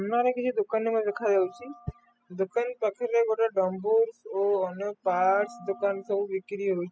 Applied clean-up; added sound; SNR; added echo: classical method spectral subtraction.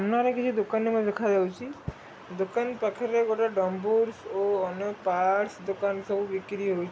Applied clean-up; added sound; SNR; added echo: none; none; none; none.